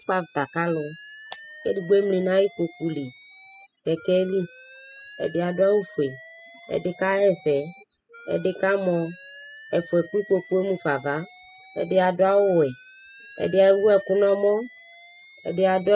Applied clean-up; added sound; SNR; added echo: classical method spectral subtraction.